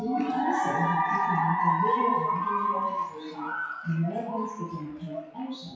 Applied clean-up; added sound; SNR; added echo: classical method WPE with log-MMSE.